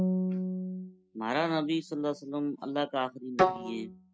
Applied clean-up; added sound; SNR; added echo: neural mask model DeepFilterNet 3.